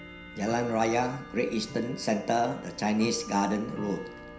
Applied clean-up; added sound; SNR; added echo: none; Tick-tock / Bell; 14 dB; reverberation time 0.5 s.